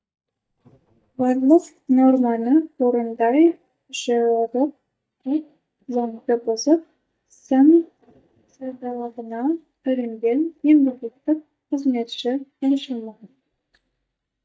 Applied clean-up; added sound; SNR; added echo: neural mask model DeepFilterNet 3.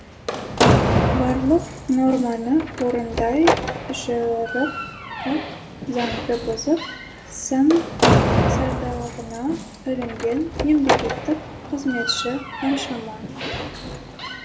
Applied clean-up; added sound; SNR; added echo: none; Slam; 0 dB; reverberation time 0.8 s.